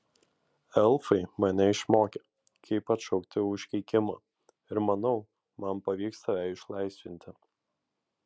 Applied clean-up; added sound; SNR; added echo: none; none; none; none.